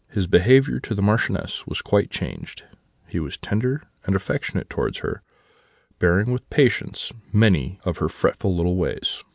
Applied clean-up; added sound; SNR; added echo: none; none; none; none.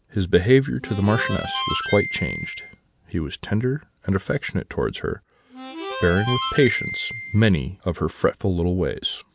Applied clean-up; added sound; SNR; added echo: none; Harmonica; 7 dB; none.